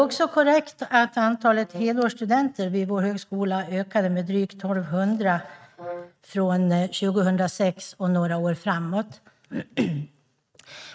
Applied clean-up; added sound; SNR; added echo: neural mask model RNNoise.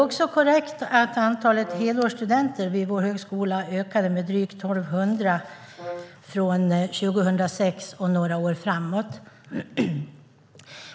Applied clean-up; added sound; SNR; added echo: none; Brass instrument; 16 dB; none.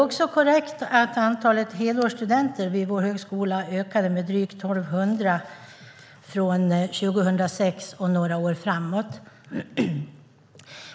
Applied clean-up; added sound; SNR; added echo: none; none; none; none.